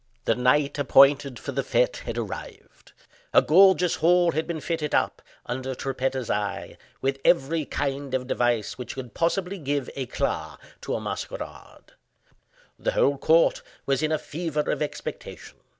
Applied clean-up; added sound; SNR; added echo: none; none; none; none.